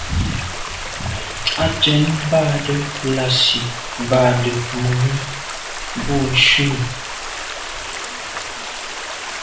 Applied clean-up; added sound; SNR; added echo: none; Stream; 7 dB; reverberation time 0.5 s.